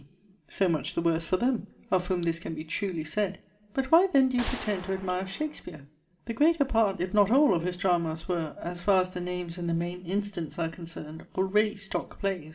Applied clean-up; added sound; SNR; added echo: none; Gunshot, gunfire; 12 dB; reverberation time 0.4 s.